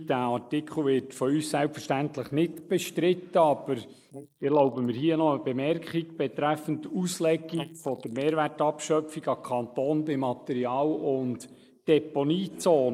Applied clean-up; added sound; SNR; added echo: neural mask model Resemble Enhance denoiser.